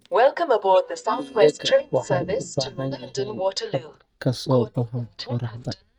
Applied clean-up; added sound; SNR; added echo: neural mask model DeepFilterNet 3.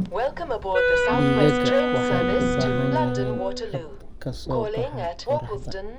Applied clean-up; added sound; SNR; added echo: none; Wind instrument, woodwind instrument + Train; -5 dB; none.